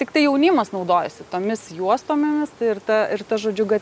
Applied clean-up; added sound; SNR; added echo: none; none; none; none.